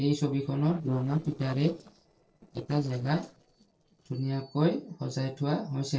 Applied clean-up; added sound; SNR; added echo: neural separator model SepFormer DNS4.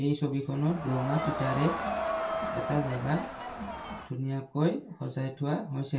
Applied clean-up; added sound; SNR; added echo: none; Crowd; 3 dB; reverberation time 0.2 s.